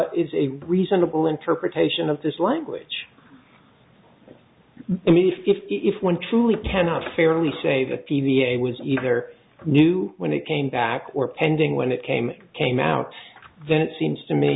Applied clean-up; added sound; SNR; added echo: none; none; none; none.